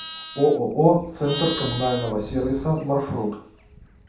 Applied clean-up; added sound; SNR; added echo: none; Livestock, farm animals, working animals; 13 dB; reverberation time 0.7 s.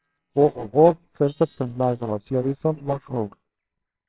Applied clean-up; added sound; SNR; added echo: neural separator model SepFormer WHAMR!.